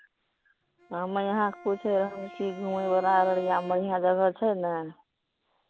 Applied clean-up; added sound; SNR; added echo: none; Bowed string instrument; 18 dB; none.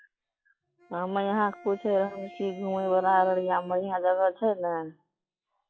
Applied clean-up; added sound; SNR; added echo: classical method log-MMSE.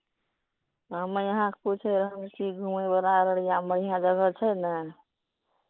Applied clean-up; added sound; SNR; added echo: neural mask model Resemble Enhance denoiser.